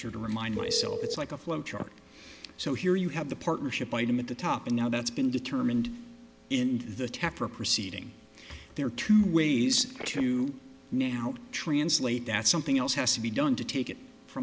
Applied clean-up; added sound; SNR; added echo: none; Telephone; 16 dB; none.